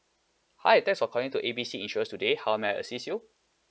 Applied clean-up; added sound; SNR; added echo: none; none; none; none.